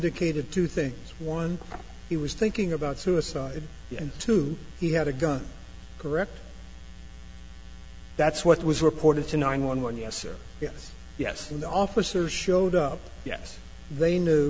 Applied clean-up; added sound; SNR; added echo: none; none; none; none.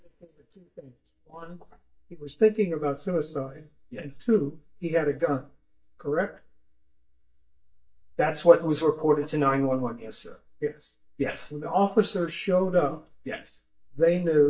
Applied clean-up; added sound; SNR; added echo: neural mask model DeepFilterNet 3.